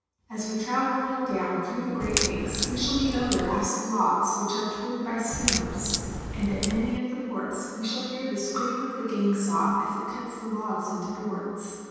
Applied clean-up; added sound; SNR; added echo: none; Crack; 2 dB; reverberation time 2.1 s.